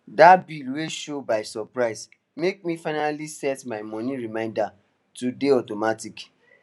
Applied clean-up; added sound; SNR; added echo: none; none; none; none.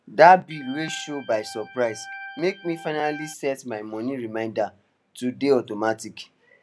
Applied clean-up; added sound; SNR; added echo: none; Organ; 16 dB; none.